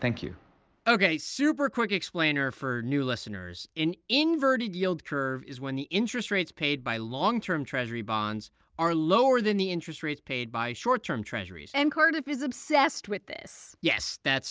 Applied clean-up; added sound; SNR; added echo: none; none; none; none.